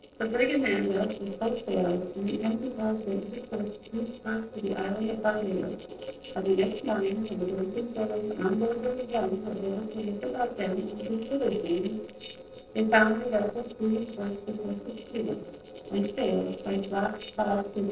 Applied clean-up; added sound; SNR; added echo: neural separator model SepFormer DNS4.